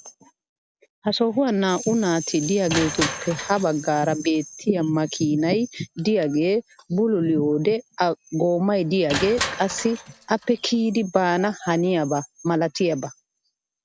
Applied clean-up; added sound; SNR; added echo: none; Crushing; 12 dB; none.